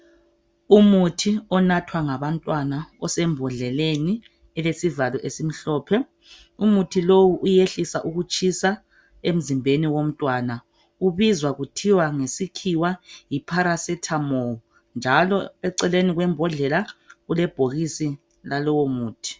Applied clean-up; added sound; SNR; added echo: none; none; none; none.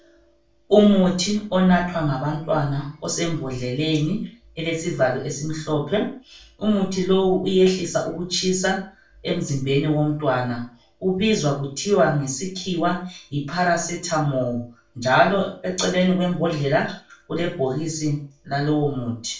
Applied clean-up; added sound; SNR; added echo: none; none; none; reverberation time 0.3 s.